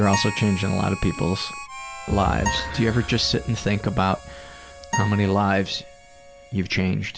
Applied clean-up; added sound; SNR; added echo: none; Acoustic guitar + Harmonica; 11 dB; none.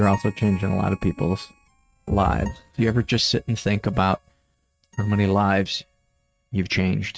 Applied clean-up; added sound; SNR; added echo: neural mask model RNNoise.